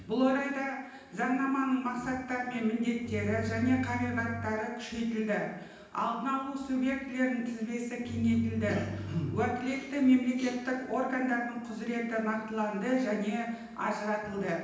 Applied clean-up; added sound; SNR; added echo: none; Bowed string instrument; 8 dB; reverberation time 0.9 s.